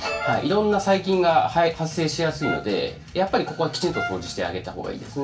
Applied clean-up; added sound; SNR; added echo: none; Trumpet; 12 dB; reverberation time 0.3 s.